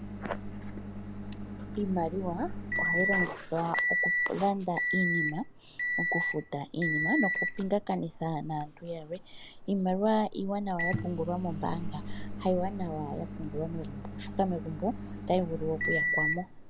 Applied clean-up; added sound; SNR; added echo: none; Microwave oven; 1 dB; none.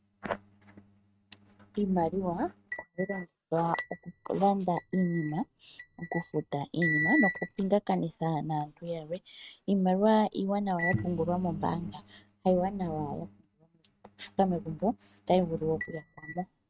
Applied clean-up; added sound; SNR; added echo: neural mask model RNNoise.